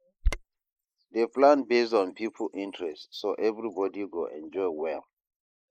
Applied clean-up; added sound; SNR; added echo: neural mask model Resemble Enhance denoiser.